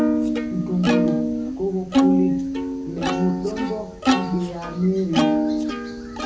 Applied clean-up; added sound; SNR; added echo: none; Plucked string instrument; -4 dB; reverberation time 0.4 s.